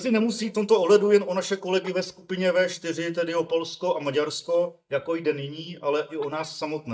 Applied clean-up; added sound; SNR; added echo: neural mask model DeepFilterNet 3.